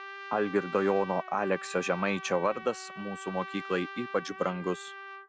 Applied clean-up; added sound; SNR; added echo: none; Trumpet; 12 dB; none.